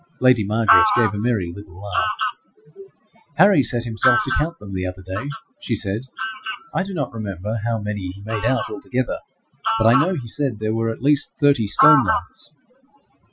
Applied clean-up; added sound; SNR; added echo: classical method Wiener filter.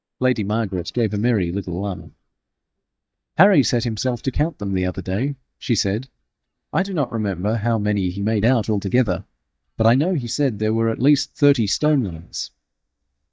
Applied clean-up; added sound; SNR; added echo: neural mask model DeepFilterNet 3.